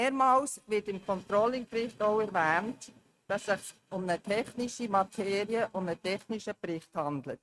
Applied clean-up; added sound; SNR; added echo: neural mask model RNNoise.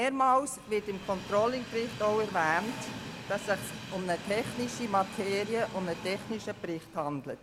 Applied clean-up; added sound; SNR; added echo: none; Train; 11 dB; none.